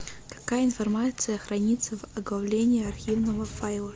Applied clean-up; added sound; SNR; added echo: none; Sliding door; 17 dB; none.